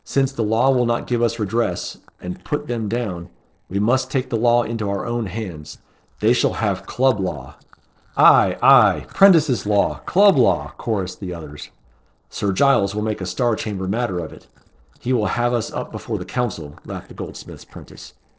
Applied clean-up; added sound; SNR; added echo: neural separator model SepFormer DNS4.